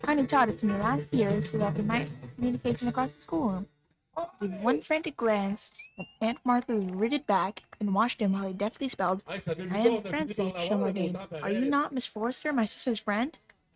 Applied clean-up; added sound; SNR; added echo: neural mask model RNNoise.